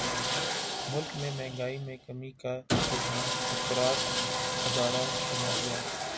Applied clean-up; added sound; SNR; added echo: none; Sawing; -4 dB; none.